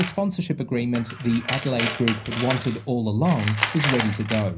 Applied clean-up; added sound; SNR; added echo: none; Tools; 7 dB; reverberation time 0.4 s.